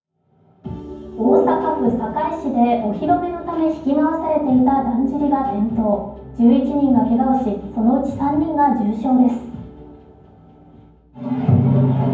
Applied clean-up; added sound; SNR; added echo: none; none; none; reverberation time 0.9 s.